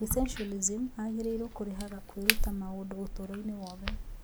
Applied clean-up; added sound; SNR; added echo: none; Crack; 0 dB; none.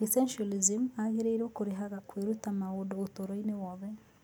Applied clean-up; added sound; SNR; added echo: none; none; none; none.